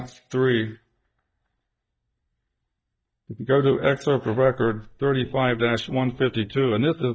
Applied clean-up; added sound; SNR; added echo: neural mask model DeepFilterNet 3.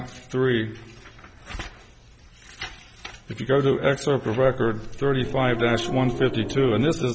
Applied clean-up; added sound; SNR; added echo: none; Growling; 7 dB; none.